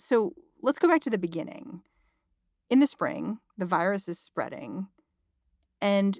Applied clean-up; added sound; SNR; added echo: none; none; none; none.